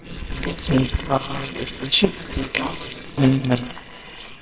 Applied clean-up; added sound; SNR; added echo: neural separator model SepFormer WHAMR!.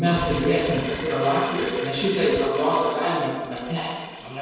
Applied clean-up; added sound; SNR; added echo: none; Crumpling, crinkling; 13 dB; reverberation time 1.2 s.